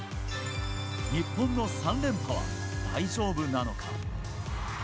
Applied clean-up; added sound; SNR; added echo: none; Bowed string instrument; 6 dB; none.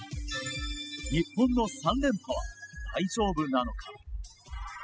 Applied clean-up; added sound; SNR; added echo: classical method spectral subtraction.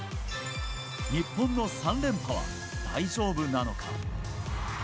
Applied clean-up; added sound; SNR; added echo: none; none; none; none.